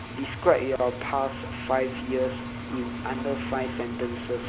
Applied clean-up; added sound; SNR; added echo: none; Engine; 6 dB; none.